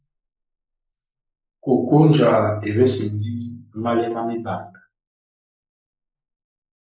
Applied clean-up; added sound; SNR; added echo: neural mask model Resemble Enhance denoiser.